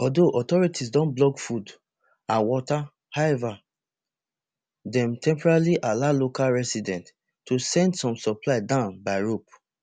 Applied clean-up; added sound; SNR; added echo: none; none; none; none.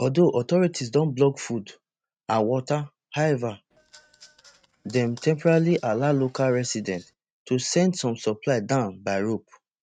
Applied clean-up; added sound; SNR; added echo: neural mask model RNNoise.